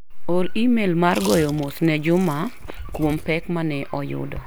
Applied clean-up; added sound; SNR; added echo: none; Chewing, mastication; 16 dB; none.